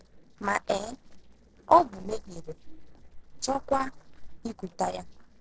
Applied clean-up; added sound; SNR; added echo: neural separator model SepFormer DNS4.